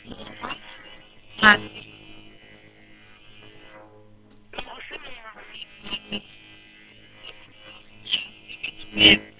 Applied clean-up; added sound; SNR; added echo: neural separator model SepFormer WHAM!.